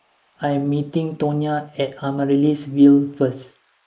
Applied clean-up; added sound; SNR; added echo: neural mask model Resemble Enhance denoiser.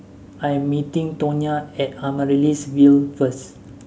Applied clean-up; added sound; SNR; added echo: none; none; none; none.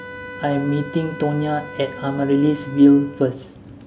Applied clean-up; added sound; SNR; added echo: none; Wind instrument, woodwind instrument; 16 dB; none.